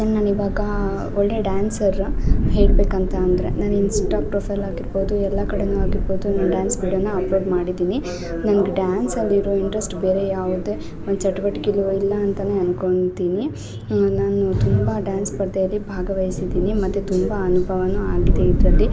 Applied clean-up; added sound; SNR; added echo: none; Thunder; 2 dB; none.